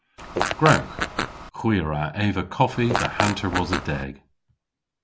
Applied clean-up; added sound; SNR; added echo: none; Fart; 2 dB; none.